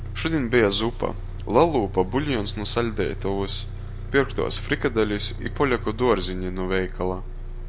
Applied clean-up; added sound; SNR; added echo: none; Bus; 7 dB; none.